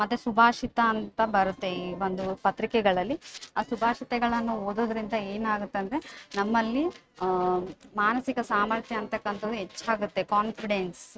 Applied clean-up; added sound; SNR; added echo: neural mask model RNNoise.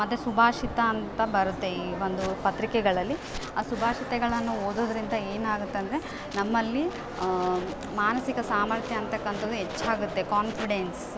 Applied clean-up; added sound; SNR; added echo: none; none; none; none.